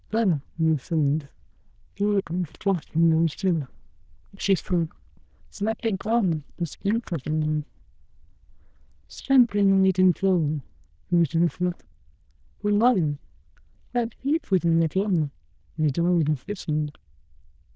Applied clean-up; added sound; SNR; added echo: neural diffusion model UNIVERSE++.